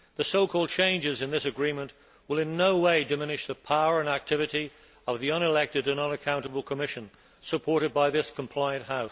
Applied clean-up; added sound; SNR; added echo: none; none; none; none.